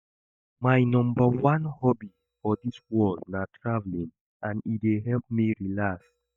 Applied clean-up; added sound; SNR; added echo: neural mask model DeepFilterNet 3.